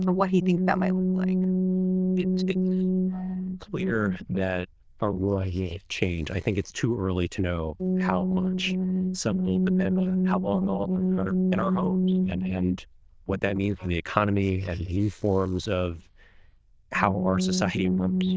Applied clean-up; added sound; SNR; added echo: neural diffusion model UNIVERSE++.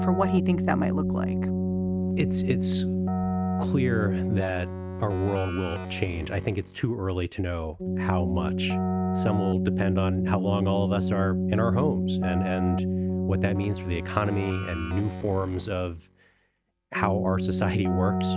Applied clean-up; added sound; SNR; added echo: none; Keyboard (musical); -1 dB; none.